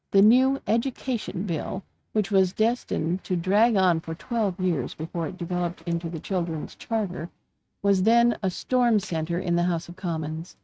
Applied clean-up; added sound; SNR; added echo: neural mask model RNNoise.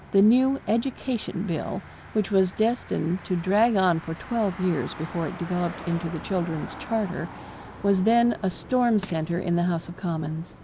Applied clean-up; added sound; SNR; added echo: none; Motor vehicle (road) + Crushing; 16 dB; none.